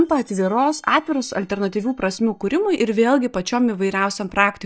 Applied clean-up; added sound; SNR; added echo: neural mask model DeepFilterNet 3.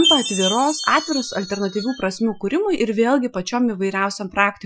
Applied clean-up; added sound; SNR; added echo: classical method Wiener filter.